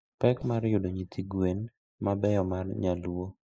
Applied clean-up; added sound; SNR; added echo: neural mask model Resemble Enhance denoiser.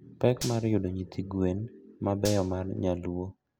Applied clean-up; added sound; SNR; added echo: none; Gunshot, gunfire; 15 dB; none.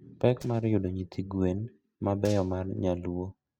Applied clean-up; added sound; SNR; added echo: neural mask model RNNoise.